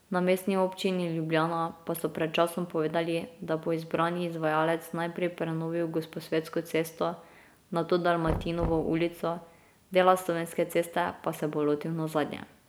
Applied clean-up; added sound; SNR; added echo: none; Knock; 11 dB; none.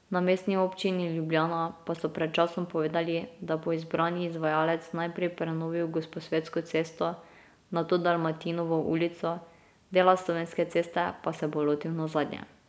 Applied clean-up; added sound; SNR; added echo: none; none; none; none.